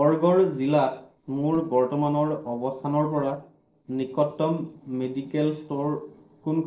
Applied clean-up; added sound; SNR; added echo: neural separator model SepFormer DNS4.